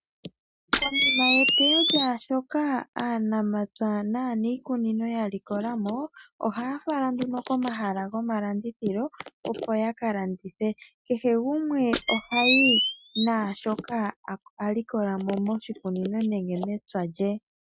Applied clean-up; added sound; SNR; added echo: neural mask model RNNoise.